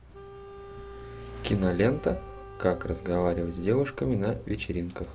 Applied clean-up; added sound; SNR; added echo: none; Mechanisms / Bicycle + Wind instrument, woodwind instrument; 14 dB; none.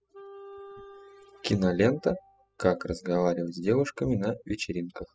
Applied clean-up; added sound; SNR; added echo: classical method spectral subtraction.